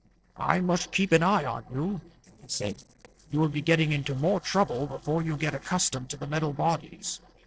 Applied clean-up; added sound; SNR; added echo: neural separator model SepFormer DNS4.